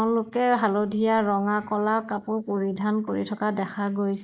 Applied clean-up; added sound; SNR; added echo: neural mask model Resemble Enhance denoiser.